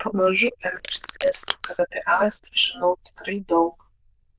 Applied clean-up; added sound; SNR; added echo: neural diffusion model UNIVERSE++.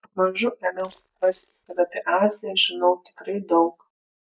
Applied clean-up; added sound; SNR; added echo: neural mask model DeepFilterNet 3.